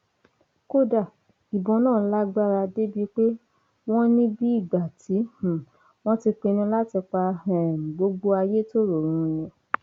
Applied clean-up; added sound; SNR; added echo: none; none; none; none.